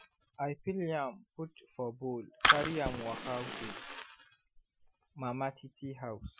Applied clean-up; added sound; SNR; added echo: classical method Wiener filter.